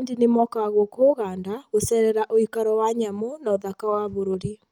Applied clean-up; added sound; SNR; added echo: none; none; none; none.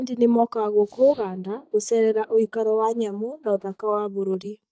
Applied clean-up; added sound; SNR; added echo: neural mask model DeepFilterNet 3.